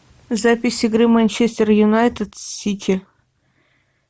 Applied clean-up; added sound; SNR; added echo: none; none; none; none.